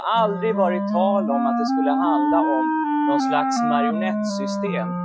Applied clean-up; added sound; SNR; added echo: classical method Wiener filter.